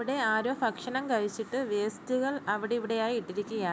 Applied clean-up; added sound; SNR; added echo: none; none; none; none.